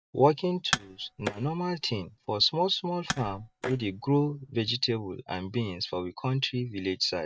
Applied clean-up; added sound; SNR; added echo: neural mask model RNNoise.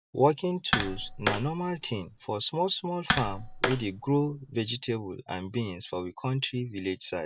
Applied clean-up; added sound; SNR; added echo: none; Tap; 4 dB; none.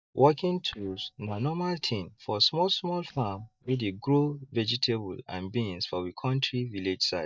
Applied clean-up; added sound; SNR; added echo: neural mask model DeepFilterNet 3.